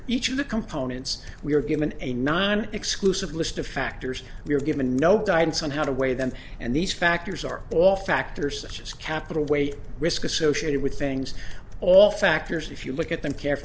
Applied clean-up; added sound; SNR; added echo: none; none; none; none.